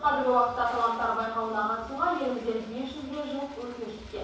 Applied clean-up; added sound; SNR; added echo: none; Toilet flush; 19 dB; reverberation time 0.7 s.